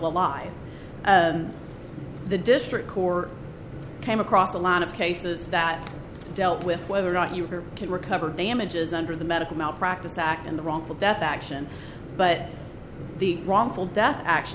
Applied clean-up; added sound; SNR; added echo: none; none; none; none.